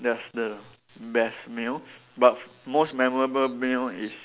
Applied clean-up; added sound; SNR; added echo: none; none; none; none.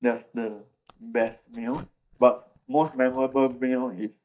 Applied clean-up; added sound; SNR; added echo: neural mask model DeepFilterNet 3.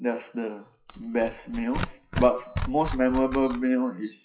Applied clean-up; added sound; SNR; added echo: classical method WPE with log-MMSE.